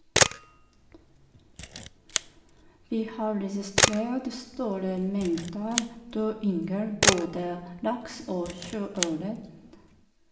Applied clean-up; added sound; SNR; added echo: none; Camera; -1 dB; reverberation time 0.8 s.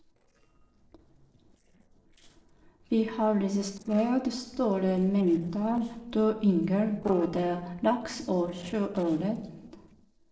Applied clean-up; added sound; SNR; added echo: neural separator model SepFormer DNS4.